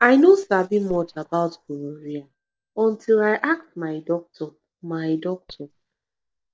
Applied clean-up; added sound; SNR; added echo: neural mask model DeepFilterNet 3.